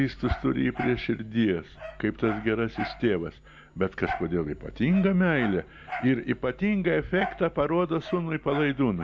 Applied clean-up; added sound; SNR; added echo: none; Dog; 14 dB; none.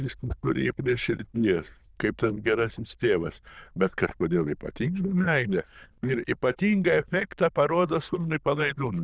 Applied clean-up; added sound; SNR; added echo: neural diffusion model UNIVERSE++.